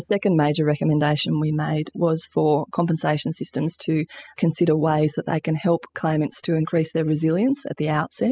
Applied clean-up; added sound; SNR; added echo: classical method spectral subtraction.